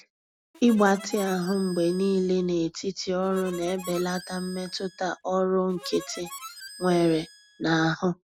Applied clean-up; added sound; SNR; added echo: none; Harmonica; 18 dB; none.